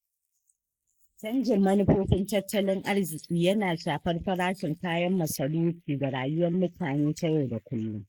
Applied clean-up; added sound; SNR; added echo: neural mask model Resemble Enhance denoiser.